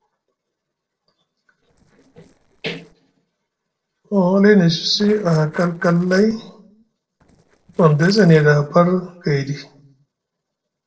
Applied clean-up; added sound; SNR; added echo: neural separator model SepFormer DNS4.